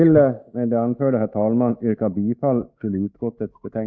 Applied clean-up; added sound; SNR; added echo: neural mask model DeepFilterNet 3.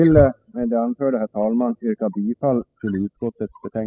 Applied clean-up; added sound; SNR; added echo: classical method spectral subtraction.